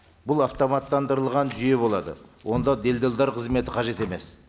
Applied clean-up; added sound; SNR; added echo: none; none; none; none.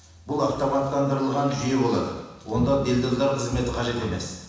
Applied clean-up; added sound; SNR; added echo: none; none; none; reverberation time 1.1 s.